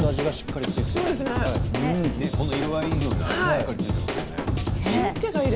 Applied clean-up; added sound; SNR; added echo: none; Drum / Drum kit; 1 dB; none.